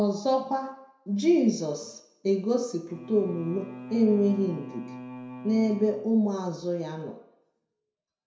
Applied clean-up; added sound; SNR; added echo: none; Bowed string instrument; 15 dB; reverberation time 0.5 s.